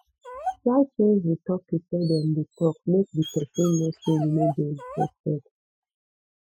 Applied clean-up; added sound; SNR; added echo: classical method Wiener filter.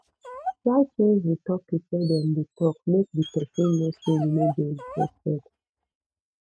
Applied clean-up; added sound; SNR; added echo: neural mask model RNNoise.